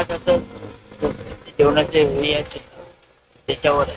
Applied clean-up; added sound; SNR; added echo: neural mask model RNNoise.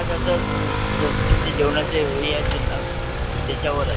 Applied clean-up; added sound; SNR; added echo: none; Motorcycle / Accelerating, revving, vroom; -4 dB; none.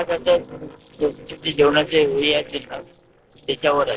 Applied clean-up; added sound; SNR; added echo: neural separator model SepFormer DNS4.